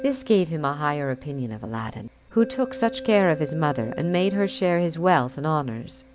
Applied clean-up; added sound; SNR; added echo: none; Keyboard (musical); 16 dB; none.